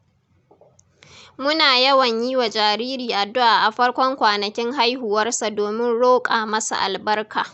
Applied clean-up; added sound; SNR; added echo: none; none; none; none.